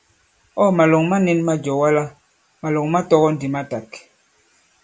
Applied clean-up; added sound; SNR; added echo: none; none; none; none.